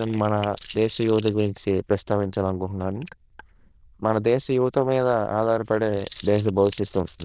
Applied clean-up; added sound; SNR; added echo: neural diffusion model UNIVERSE++.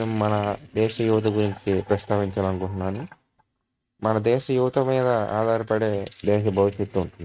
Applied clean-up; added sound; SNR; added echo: neural mask model RNNoise.